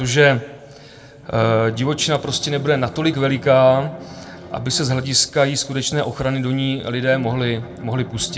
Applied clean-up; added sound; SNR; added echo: none; Bowed string instrument; 18 dB; reverberation time 1.3 s.